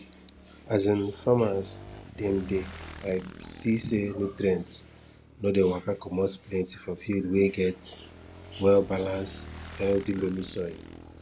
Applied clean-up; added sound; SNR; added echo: none; Motorcycle / Engine; 17 dB; none.